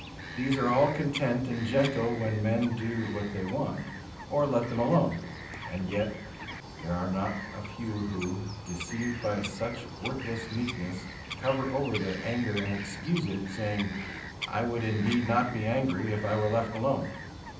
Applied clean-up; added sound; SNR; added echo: none; Bird vocalization, bird call, bird song; 10 dB; reverberation time 0.6 s.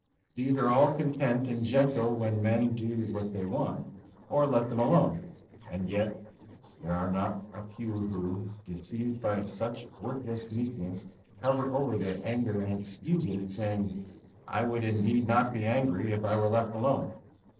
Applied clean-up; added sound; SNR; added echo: neural separator model SepFormer DNS4.